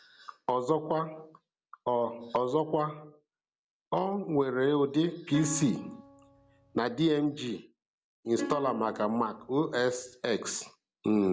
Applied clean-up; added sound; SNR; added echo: none; Plucked string instrument; 12 dB; none.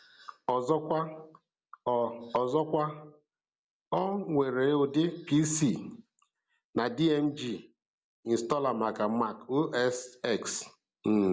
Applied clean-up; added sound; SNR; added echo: none; none; none; none.